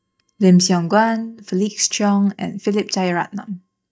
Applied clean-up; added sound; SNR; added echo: neural mask model DeepFilterNet 3.